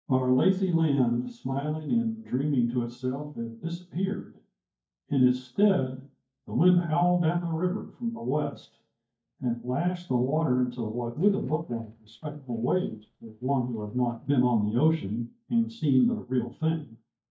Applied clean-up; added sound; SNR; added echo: neural mask model DeepFilterNet 3.